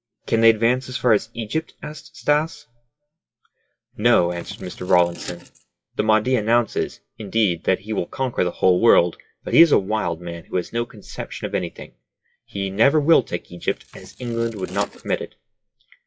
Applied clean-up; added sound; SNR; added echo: classical method WPE with log-MMSE.